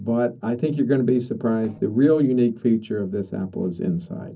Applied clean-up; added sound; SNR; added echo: neural separator model SepFormer DNS4.